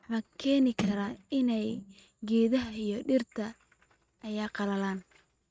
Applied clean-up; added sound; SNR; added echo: neural mask model RNNoise.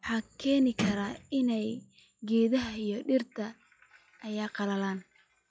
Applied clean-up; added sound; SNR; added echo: classical method log-MMSE.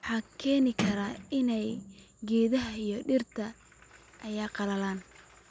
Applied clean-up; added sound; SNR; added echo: none; Sliding door; 11 dB; none.